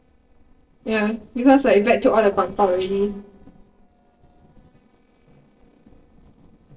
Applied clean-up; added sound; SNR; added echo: neural separator model SepFormer DNS4.